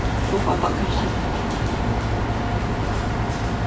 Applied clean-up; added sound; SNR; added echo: none; none; none; none.